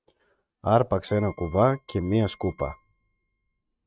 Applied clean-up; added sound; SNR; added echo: neural mask model RNNoise.